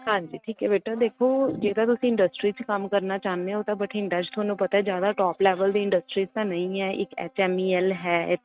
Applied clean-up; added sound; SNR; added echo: neural mask model RNNoise.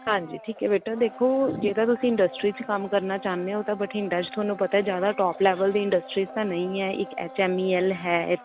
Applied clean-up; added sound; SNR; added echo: none; Domestic sounds, home sounds; 17 dB; none.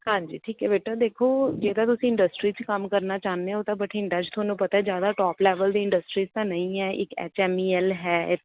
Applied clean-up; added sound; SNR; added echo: none; none; none; none.